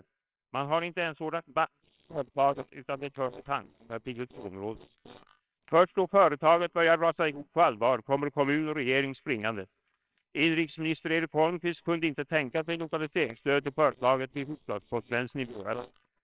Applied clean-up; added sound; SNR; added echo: neural separator model SepFormer WHAMR!.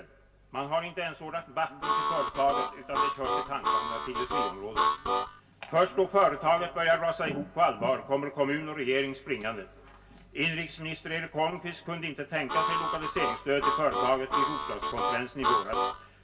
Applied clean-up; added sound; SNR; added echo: none; Harmonica; -1 dB; reverberation time 0.2 s.